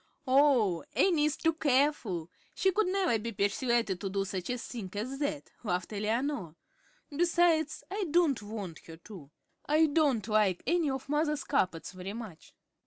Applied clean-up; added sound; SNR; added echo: none; none; none; none.